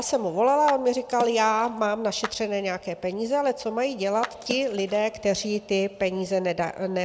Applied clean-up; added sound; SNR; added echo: none; Clapping + Water / Splash, splatter; 15 dB; none.